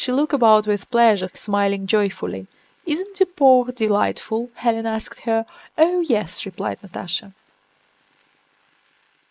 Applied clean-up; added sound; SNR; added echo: neural mask model Resemble Enhance denoiser.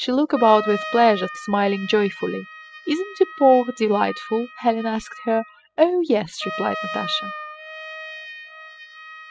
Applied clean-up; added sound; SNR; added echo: classical method spectral subtraction.